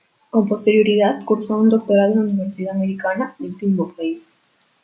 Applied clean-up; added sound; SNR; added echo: none; none; none; none.